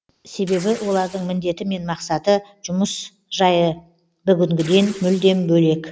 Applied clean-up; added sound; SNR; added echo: none; Tearing; 19 dB; none.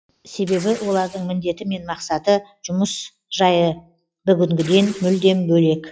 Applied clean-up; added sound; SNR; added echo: classical method log-MMSE.